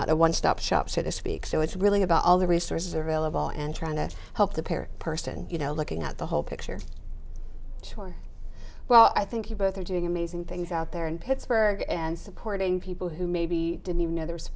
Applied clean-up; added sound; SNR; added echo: none; none; none; none.